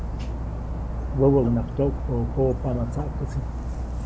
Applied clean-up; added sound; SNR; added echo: none; Dog; 3 dB; none.